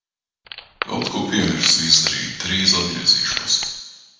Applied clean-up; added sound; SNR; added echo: none; Wood; 11 dB; reverberation time 1.0 s.